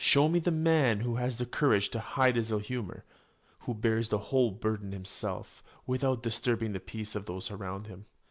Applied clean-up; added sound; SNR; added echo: none; none; none; none.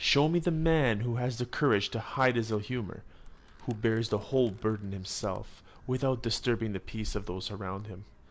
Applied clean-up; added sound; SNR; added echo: none; Animal; 14 dB; none.